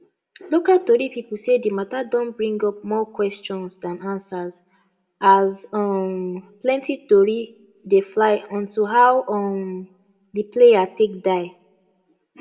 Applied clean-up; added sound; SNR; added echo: none; none; none; reverberation time 0.4 s.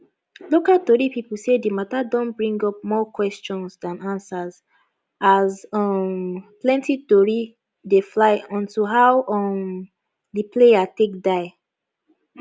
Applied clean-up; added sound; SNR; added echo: none; none; none; none.